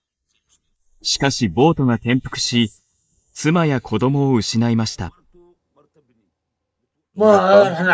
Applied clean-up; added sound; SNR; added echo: neural mask model Resemble Enhance denoiser.